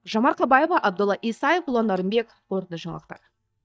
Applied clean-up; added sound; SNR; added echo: neural mask model DeepFilterNet 3.